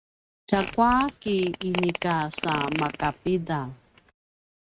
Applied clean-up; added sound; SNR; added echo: neural mask model RNNoise.